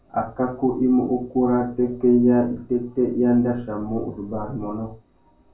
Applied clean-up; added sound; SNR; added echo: none; none; none; reverberation time 0.2 s.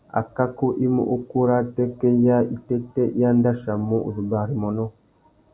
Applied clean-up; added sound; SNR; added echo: none; none; none; none.